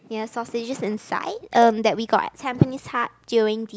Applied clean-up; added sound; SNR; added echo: none; Liquid; 19 dB; none.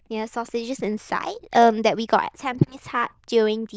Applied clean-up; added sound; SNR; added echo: neural diffusion model UNIVERSE++.